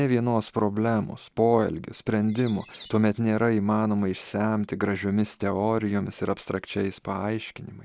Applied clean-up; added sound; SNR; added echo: none; Bird; 19 dB; none.